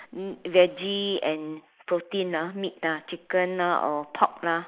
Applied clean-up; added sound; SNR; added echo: neural mask model Resemble Enhance denoiser.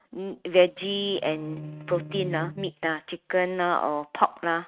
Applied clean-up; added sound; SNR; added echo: neural mask model RNNoise.